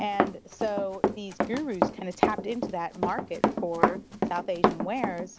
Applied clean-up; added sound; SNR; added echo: none; Run; -4 dB; none.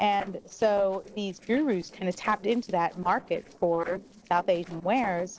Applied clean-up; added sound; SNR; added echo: neural separator model SepFormer DNS4.